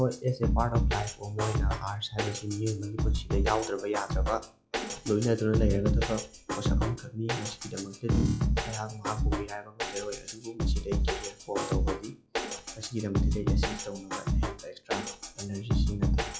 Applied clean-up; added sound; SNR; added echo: classical method log-MMSE.